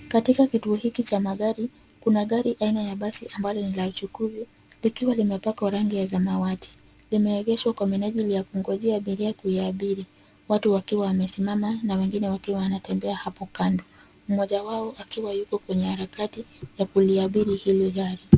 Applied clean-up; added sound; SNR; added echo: none; none; none; none.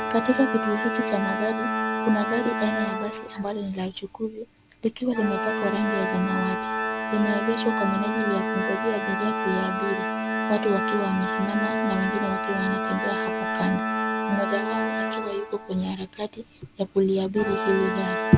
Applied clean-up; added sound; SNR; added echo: none; Organ; 1 dB; none.